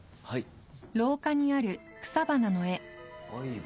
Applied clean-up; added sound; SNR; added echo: none; none; none; none.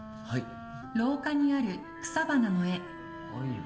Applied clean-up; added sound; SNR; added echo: none; Wind instrument, woodwind instrument; 13 dB; reverberation time 1.9 s.